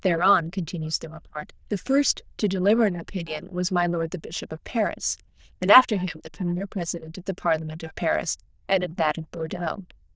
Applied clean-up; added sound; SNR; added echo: neural diffusion model UNIVERSE++.